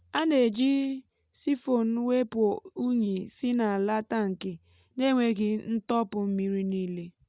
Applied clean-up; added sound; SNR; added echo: none; none; none; none.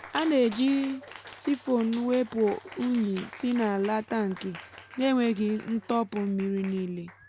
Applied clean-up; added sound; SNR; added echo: none; Cheering; 19 dB; none.